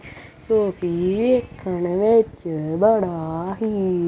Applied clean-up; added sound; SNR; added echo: none; none; none; none.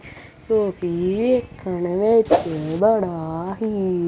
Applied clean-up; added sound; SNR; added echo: none; Whoosh, swoosh, swish; 0 dB; none.